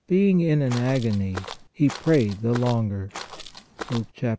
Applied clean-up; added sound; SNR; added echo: none; Walk, footsteps; 14 dB; none.